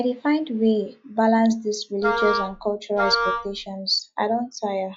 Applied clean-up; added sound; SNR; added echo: classical method log-MMSE.